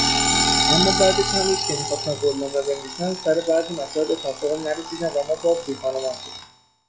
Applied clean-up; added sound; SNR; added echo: classical method log-MMSE.